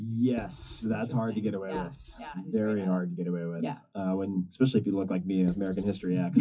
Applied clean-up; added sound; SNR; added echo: classical method WPE with log-MMSE.